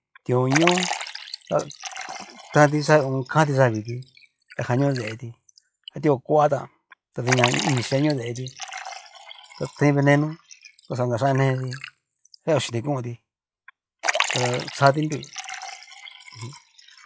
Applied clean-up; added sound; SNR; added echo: classical method log-MMSE.